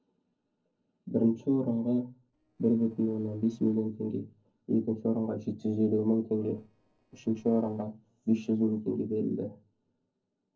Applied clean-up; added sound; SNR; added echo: neural separator model SepFormer DNS4.